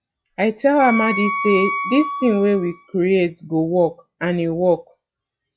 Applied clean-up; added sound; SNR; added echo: classical method log-MMSE.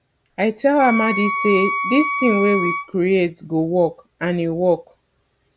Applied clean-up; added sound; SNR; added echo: none; Wind instrument, woodwind instrument; 4 dB; none.